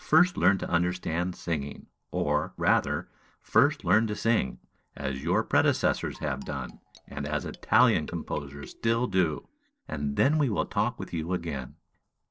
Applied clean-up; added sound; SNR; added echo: neural separator model SepFormer DNS4.